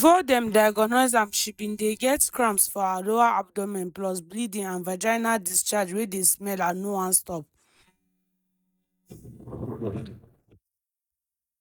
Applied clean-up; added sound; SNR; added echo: neural mask model DeepFilterNet 3.